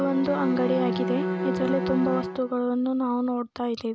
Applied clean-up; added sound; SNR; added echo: none; Bowed string instrument; 4 dB; none.